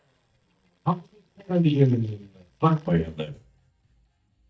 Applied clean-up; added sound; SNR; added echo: neural mask model DeepFilterNet 3.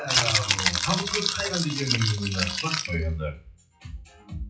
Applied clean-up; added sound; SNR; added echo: classical method WPE with log-MMSE.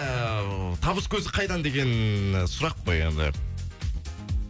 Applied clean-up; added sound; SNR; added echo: none; none; none; none.